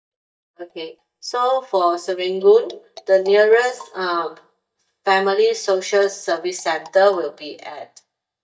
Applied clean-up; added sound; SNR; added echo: neural mask model DeepFilterNet 3.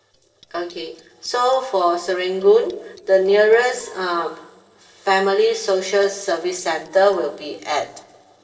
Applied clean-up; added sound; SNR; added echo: neural separator model SepFormer DNS4.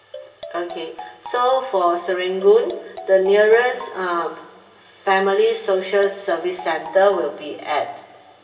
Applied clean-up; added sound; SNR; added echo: none; Marimba, xylophone; 18 dB; reverberation time 2.7 s.